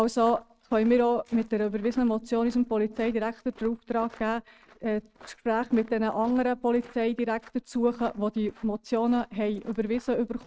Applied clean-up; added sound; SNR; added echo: neural mask model RNNoise.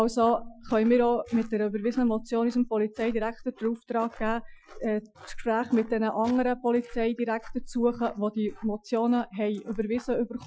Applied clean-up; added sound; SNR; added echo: classical method Wiener filter.